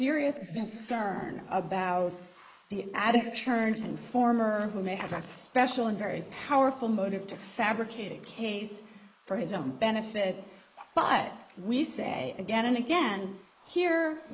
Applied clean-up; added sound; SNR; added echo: neural mask model Resemble Enhance denoiser.